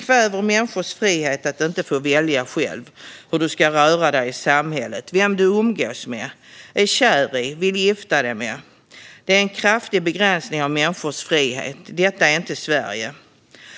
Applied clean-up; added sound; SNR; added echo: none; none; none; none.